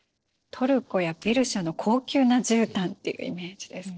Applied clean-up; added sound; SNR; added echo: neural separator model SepFormer DNS4.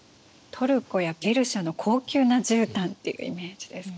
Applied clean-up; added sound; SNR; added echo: neural mask model Resemble Enhance denoiser.